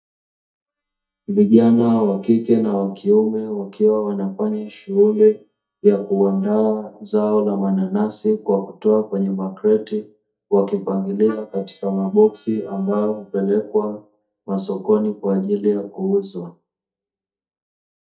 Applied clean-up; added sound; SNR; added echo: neural mask model DeepFilterNet 3.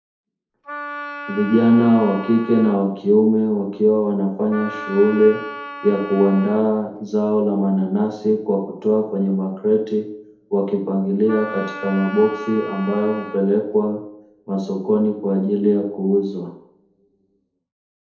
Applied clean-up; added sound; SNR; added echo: none; Wind instrument, woodwind instrument; 13 dB; reverberation time 2.1 s.